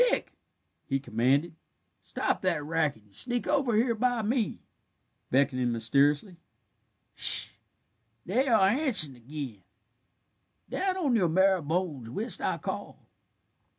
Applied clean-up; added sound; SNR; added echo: none; none; none; none.